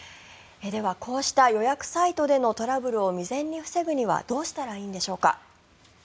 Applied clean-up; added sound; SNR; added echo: none; none; none; none.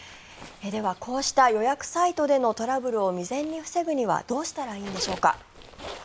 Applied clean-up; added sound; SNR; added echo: none; Zipper (clothing); 19 dB; none.